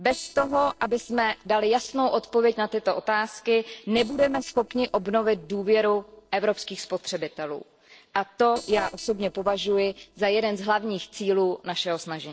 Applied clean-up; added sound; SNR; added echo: neural separator model SepFormer DNS4.